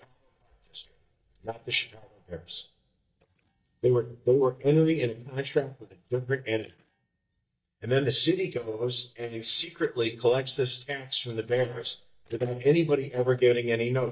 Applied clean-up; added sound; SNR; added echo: neural mask model DeepFilterNet 3.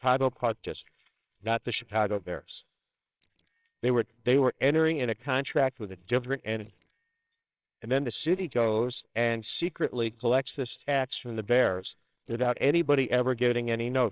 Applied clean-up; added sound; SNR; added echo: neural separator model SepFormer WHAMR!.